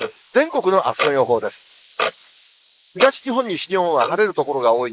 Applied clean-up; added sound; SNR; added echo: neural mask model Resemble Enhance denoiser.